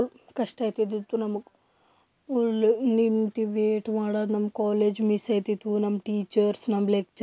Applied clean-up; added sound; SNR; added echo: none; none; none; none.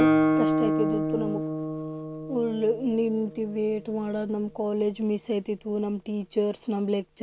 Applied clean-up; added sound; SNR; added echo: none; Guitar; 1 dB; none.